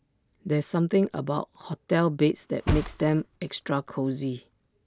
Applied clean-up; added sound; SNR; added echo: none; Thump, thud; 7 dB; none.